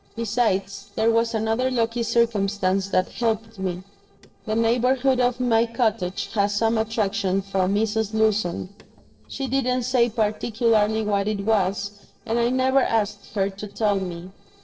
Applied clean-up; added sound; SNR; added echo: neural separator model SepFormer DNS4.